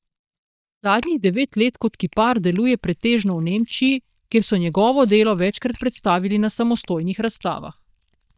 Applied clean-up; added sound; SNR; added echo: neural mask model DeepFilterNet 3.